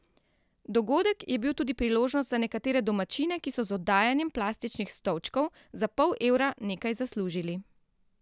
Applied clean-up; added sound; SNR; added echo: none; none; none; none.